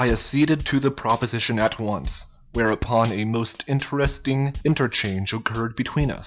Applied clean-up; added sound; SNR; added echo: none; Drum / Drum kit; 14 dB; none.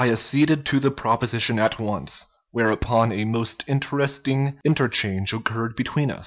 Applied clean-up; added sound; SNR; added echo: none; none; none; none.